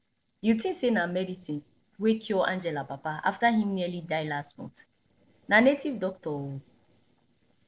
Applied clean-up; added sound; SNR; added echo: neural separator model SepFormer DNS4.